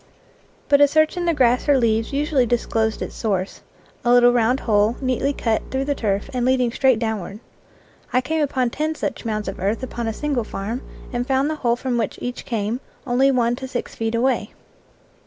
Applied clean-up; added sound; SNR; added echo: none; Bowed string instrument; 15 dB; none.